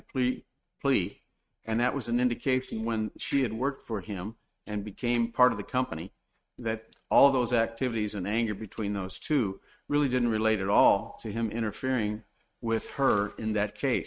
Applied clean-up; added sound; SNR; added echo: neural mask model RNNoise.